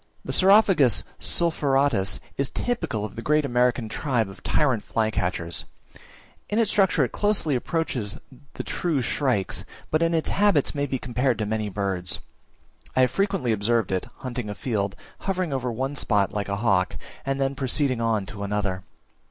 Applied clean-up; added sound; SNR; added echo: none; none; none; none.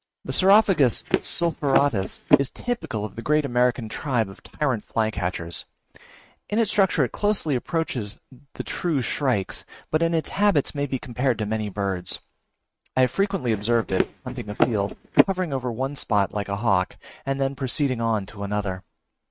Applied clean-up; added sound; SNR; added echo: neural mask model RNNoise.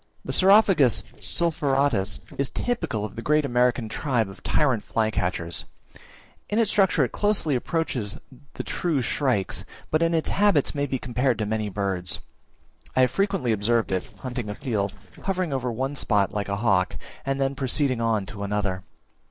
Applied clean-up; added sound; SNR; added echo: neural separator model SepFormer DNS4.